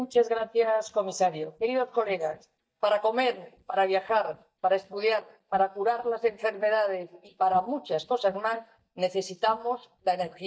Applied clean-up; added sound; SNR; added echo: neural mask model DeepFilterNet 3.